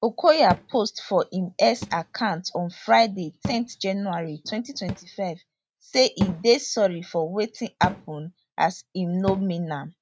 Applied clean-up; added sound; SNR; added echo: neural mask model RNNoise.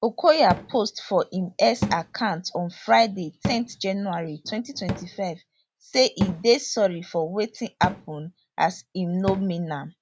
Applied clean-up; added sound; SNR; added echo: none; Cupboard open or close / Drawer open or close; 11 dB; none.